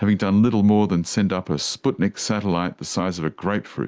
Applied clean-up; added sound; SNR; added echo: none; none; none; none.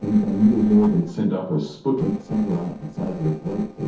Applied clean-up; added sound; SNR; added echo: neural separator model SepFormer DNS4.